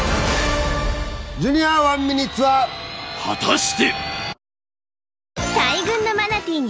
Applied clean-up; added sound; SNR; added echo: none; none; none; none.